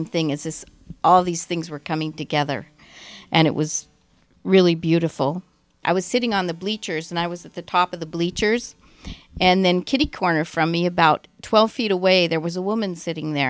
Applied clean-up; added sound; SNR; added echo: none; none; none; none.